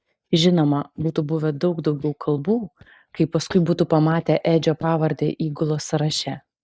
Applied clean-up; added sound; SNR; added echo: neural mask model DeepFilterNet 3.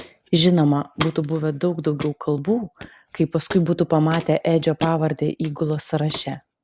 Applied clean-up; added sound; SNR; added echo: none; Walk, footsteps; 16 dB; none.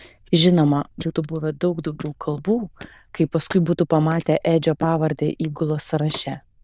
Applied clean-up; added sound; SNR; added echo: neural diffusion model UNIVERSE++.